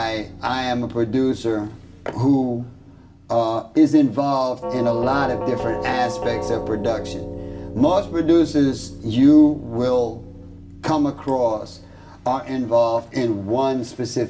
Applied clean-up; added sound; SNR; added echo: none; Doorbell; 12 dB; reverberation time 0.5 s.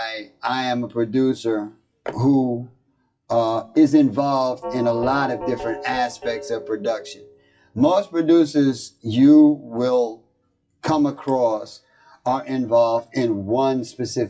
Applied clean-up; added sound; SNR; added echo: classical method WPE with log-MMSE.